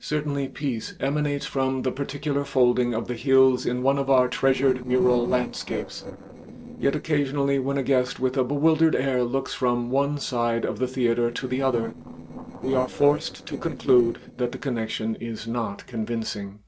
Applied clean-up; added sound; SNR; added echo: neural separator model SepFormer DNS4.